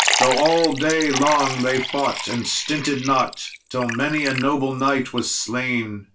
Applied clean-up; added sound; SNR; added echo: none; Liquid; 6 dB; reverberation time 0.2 s.